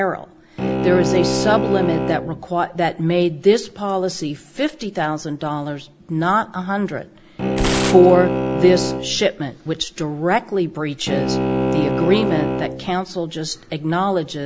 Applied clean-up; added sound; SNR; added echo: none; Tearing + Bowed string instrument; 2 dB; none.